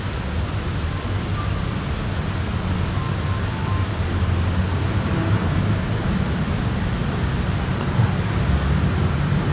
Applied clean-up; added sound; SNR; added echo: none; none; none; none.